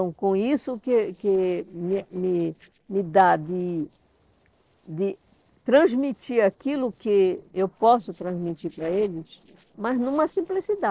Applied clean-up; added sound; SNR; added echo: neural separator model SepFormer DNS4.